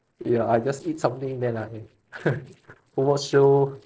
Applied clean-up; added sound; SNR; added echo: neural separator model SepFormer DNS4.